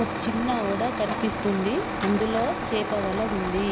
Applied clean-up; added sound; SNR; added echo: none; Truck; 3 dB; none.